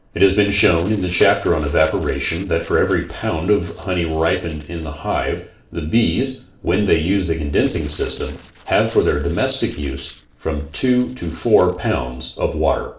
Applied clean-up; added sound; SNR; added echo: neural separator model SepFormer DNS4.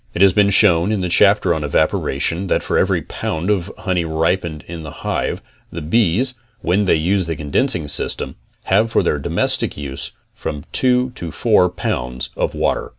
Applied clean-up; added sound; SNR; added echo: none; none; none; none.